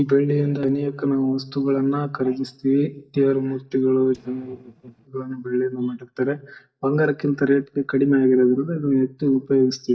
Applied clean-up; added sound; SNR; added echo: neural mask model DeepFilterNet 3.